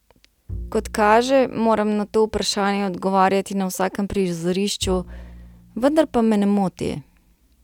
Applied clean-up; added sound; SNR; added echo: none; Bowed string instrument; 18 dB; none.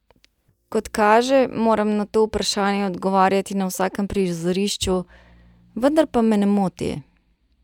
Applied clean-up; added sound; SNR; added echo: neural mask model DeepFilterNet 3.